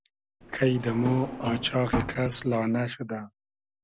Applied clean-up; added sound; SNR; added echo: none; Drawer open or close; 6 dB; none.